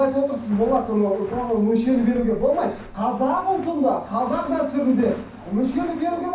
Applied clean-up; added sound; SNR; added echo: none; Walk, footsteps; 19 dB; reverberation time 0.6 s.